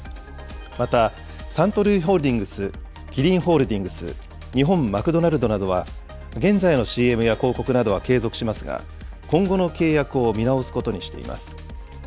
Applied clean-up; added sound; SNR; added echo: none; none; none; none.